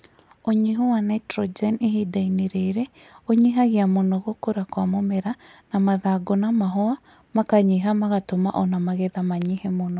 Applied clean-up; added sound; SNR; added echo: none; none; none; none.